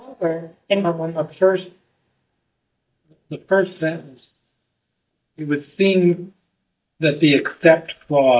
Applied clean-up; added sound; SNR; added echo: neural mask model DeepFilterNet 3.